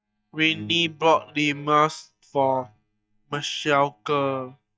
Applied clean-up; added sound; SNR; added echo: neural mask model DeepFilterNet 3.